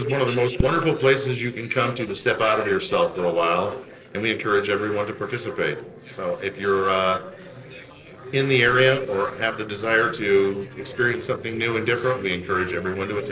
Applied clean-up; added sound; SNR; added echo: neural separator model SepFormer DNS4.